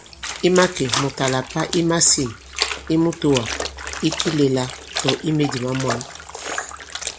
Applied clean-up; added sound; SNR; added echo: none; Trickle, dribble / Splash, splatter; 7 dB; none.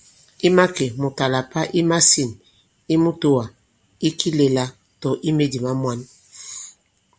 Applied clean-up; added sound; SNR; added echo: none; none; none; none.